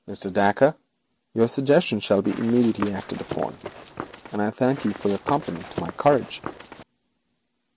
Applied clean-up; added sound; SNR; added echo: none; Run; 12 dB; none.